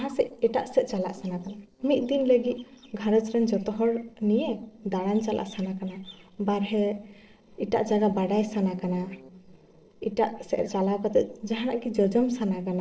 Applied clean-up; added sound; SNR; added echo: neural separator model SepFormer DNS4.